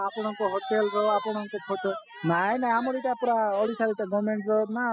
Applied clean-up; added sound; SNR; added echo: classical method spectral subtraction.